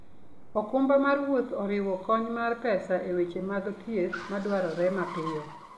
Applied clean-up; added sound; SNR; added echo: none; Car; 17 dB; none.